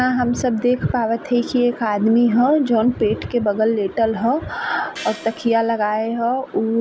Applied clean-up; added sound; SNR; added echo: none; Gong; 20 dB; none.